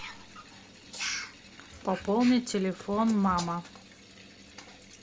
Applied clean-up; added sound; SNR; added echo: none; none; none; none.